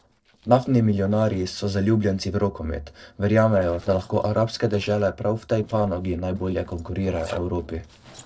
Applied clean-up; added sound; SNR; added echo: neural separator model SepFormer DNS4.